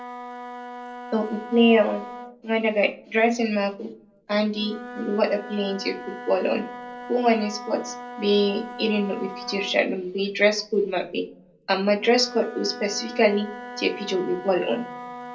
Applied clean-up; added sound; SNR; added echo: none; Wind instrument, woodwind instrument; 14 dB; reverberation time 0.2 s.